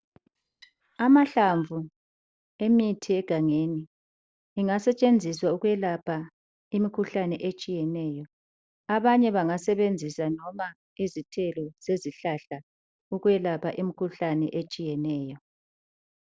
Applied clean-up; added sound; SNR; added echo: neural separator model SepFormer DNS4.